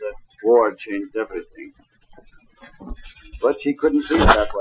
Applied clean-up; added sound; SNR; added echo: classical method Wiener filter.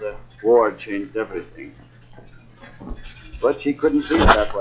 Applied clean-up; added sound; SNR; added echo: classical method log-MMSE.